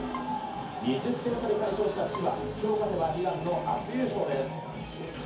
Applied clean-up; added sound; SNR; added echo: none; Bowed string instrument; 18 dB; reverberation time 0.5 s.